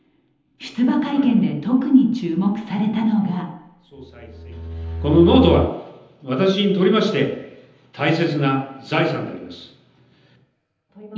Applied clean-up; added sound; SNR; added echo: none; Bowed string instrument; 6 dB; reverberation time 0.9 s.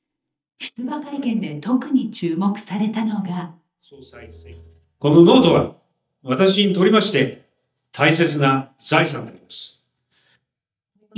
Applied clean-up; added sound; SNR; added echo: neural mask model DeepFilterNet 3.